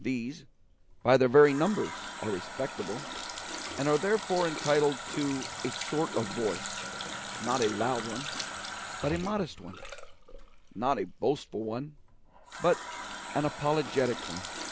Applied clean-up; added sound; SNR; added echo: none; Water tap, faucet; 9 dB; none.